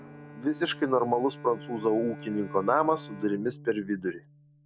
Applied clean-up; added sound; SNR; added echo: none; Bowed string instrument + Drum; 16 dB; none.